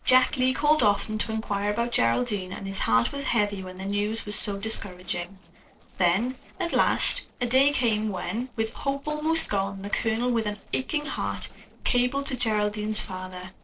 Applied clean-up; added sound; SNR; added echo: neural separator model SepFormer DNS4.